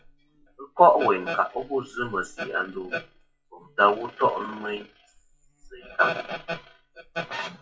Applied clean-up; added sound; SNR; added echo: classical method WPE with log-MMSE.